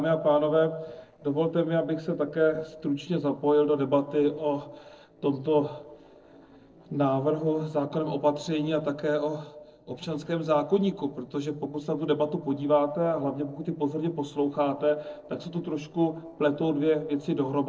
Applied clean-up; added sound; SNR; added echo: neural separator model SepFormer DNS4.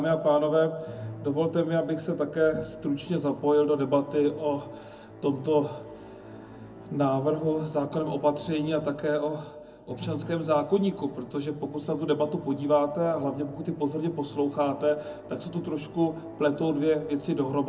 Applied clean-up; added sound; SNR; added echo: none; Musical instrument; 18 dB; reverberation time 0.4 s.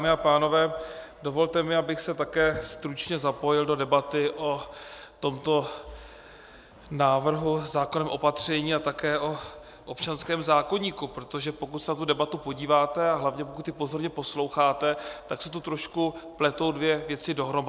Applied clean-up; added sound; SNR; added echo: none; none; none; none.